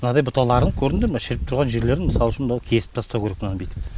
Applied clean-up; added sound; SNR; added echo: none; none; none; none.